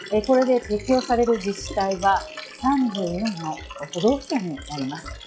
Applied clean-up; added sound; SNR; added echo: classical method log-MMSE.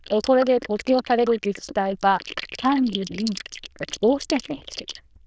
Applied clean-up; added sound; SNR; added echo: neural diffusion model UNIVERSE++.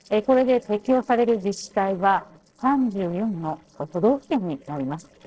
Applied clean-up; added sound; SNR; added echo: neural separator model SepFormer DNS4.